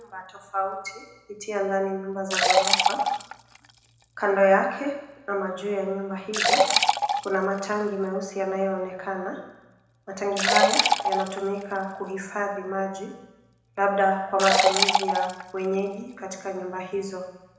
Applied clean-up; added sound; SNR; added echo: none; Liquid; 0 dB; reverberation time 0.9 s.